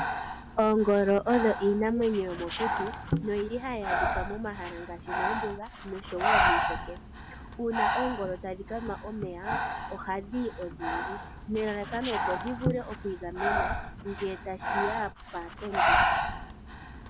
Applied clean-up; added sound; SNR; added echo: none; Breathing; 0 dB; none.